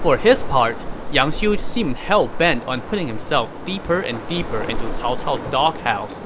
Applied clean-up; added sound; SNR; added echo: none; Waves, surf; 4 dB; none.